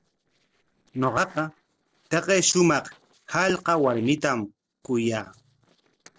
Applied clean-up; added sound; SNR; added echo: neural separator model SepFormer DNS4.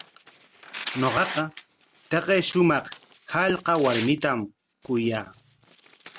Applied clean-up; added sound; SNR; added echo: none; Tearing; 12 dB; none.